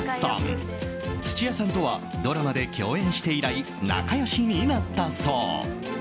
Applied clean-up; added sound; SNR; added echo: none; Wind instrument, woodwind instrument; 16 dB; none.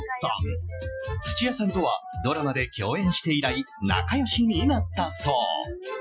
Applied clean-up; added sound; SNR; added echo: classical method Wiener filter.